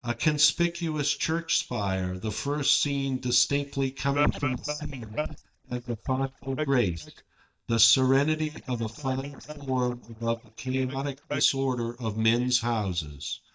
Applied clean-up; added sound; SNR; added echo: neural mask model DeepFilterNet 3.